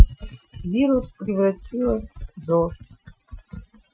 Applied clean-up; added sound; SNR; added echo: classical method Wiener filter.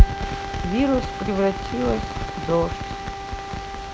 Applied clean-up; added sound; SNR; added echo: none; Wind instrument, woodwind instrument; 10 dB; none.